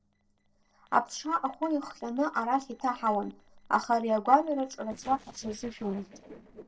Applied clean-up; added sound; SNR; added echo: neural separator model SepFormer DNS4.